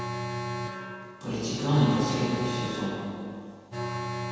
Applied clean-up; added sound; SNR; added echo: none; Alarm; 4 dB; reverberation time 2.0 s.